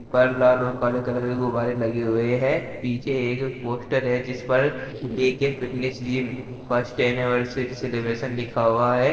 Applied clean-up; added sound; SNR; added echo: neural separator model SepFormer DNS4.